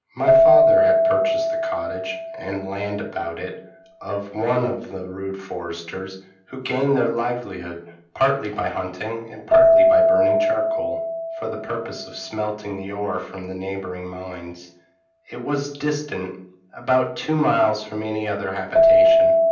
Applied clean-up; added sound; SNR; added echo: none; Keyboard (musical); -4 dB; reverberation time 0.6 s.